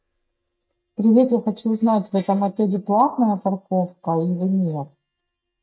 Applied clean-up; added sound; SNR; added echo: neural mask model DeepFilterNet 3.